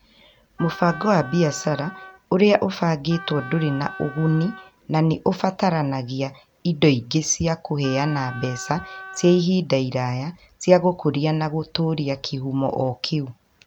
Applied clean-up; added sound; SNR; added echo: none; Wind instrument, woodwind instrument; 16 dB; none.